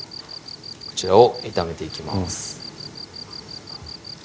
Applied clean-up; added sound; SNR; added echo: none; Cricket; 14 dB; none.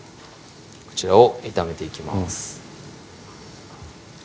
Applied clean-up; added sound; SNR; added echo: none; none; none; none.